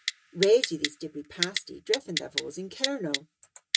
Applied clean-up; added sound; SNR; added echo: neural mask model RNNoise.